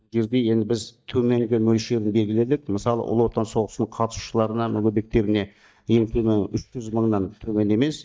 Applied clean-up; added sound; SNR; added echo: neural mask model DeepFilterNet 3.